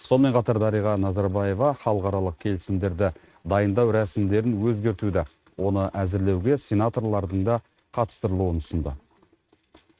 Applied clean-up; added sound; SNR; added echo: neural mask model RNNoise.